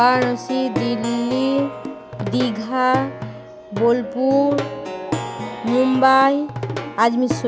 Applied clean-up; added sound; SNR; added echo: none; Plucked string instrument; 8 dB; none.